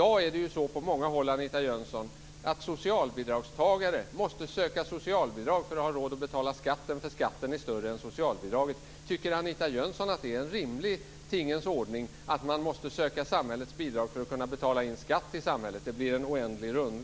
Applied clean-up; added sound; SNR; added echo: none; none; none; none.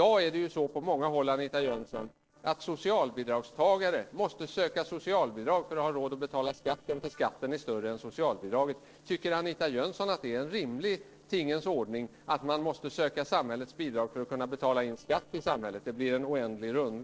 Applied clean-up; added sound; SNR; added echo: neural separator model SepFormer DNS4.